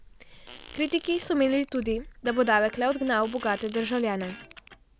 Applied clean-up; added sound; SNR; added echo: none; Electric guitar + Fart; 19 dB; none.